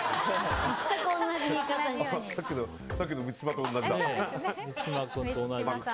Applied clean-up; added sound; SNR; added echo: none; none; none; none.